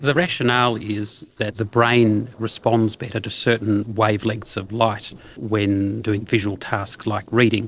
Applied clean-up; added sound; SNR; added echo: neural separator model SepFormer DNS4.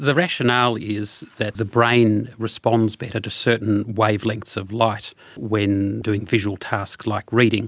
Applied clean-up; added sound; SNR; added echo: none; none; none; none.